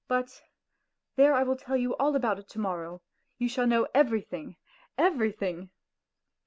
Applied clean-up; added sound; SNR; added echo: none; none; none; none.